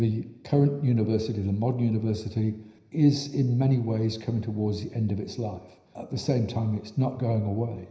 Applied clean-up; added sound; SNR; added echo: none; none; none; reverberation time 0.9 s.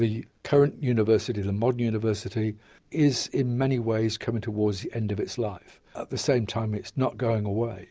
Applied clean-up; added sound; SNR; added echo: none; none; none; none.